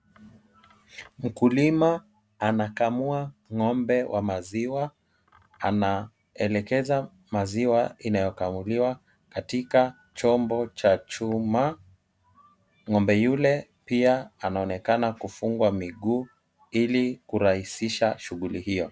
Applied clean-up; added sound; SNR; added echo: none; none; none; none.